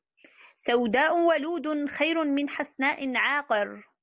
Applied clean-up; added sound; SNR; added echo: none; none; none; none.